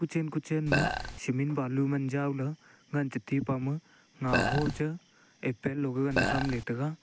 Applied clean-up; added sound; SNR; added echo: none; Burping, eructation; -1 dB; none.